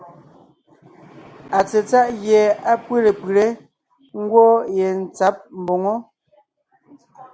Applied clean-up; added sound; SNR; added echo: none; none; none; none.